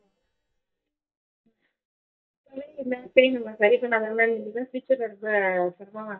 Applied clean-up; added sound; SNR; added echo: neural mask model DeepFilterNet 3.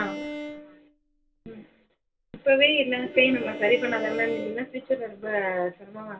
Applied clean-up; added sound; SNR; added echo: none; Bowed string instrument; 13 dB; reverberation time 0.2 s.